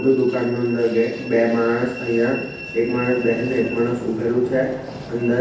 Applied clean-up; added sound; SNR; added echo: none; Train; 13 dB; reverberation time 0.9 s.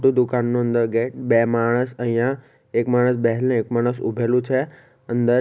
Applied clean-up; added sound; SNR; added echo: none; none; none; none.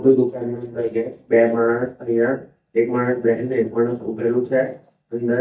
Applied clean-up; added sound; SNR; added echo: neural mask model DeepFilterNet 3.